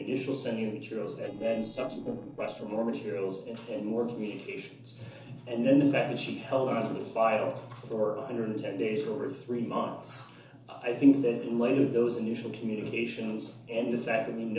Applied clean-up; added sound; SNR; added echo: neural separator model SepFormer DNS4.